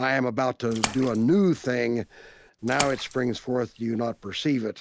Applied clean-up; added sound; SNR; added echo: none; Splash, splatter; 11 dB; none.